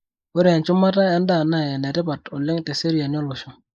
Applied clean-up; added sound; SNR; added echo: neural mask model Resemble Enhance denoiser.